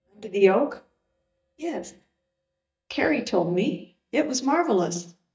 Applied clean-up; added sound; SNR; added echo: neural mask model DeepFilterNet 3.